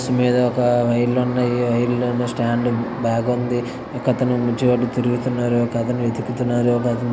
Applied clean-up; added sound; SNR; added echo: none; none; none; none.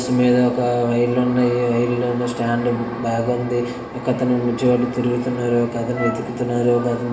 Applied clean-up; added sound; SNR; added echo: none; Wind instrument, woodwind instrument; 12 dB; reverberation time 0.8 s.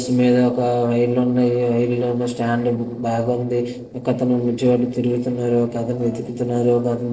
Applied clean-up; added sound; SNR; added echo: neural separator model SepFormer DNS4.